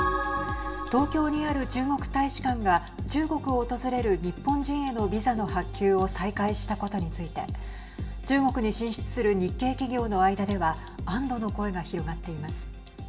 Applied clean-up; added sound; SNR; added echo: none; none; none; reverberation time 2.8 s.